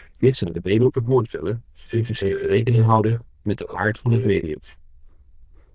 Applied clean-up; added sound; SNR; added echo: neural diffusion model UNIVERSE++.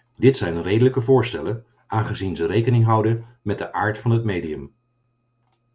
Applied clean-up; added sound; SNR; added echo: none; none; none; none.